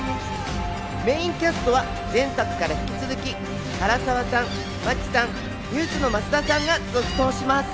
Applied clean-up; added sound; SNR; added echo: none; Bowed string instrument + Gull, seagull; 14 dB; none.